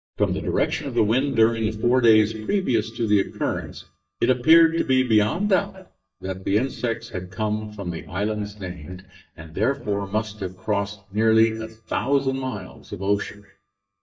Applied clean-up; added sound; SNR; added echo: neural mask model DeepFilterNet 3.